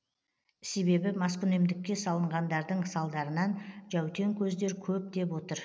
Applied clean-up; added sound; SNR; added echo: none; none; none; none.